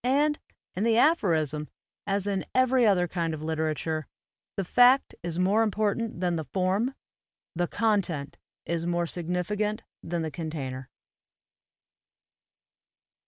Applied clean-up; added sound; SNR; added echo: none; none; none; none.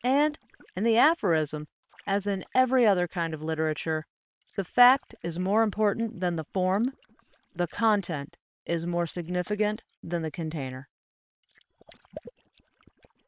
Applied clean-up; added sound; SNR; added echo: neural separator model SepFormer WHAM!.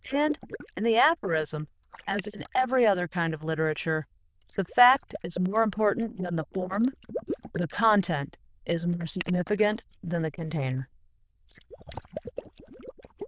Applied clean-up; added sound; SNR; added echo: neural diffusion model UNIVERSE++.